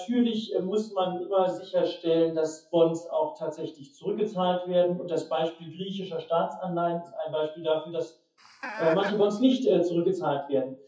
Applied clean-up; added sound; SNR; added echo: classical method WPE with log-MMSE.